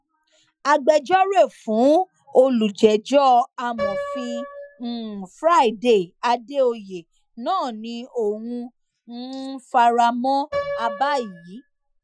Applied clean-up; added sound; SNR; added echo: classical method Wiener filter.